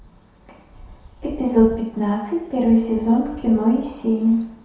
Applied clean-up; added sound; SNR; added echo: none; Bird; 20 dB; reverberation time 0.7 s.